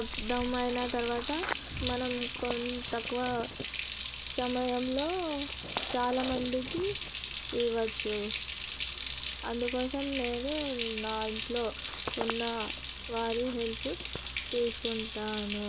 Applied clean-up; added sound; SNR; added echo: none; Water tap, faucet; -4 dB; none.